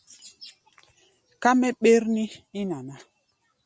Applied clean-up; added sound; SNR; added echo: none; none; none; none.